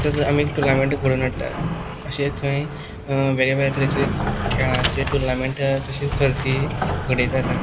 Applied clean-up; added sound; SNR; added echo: none; Sliding door; 4 dB; none.